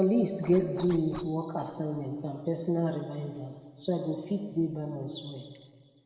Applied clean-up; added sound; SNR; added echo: none; Zipper (clothing); 16 dB; reverberation time 1.7 s.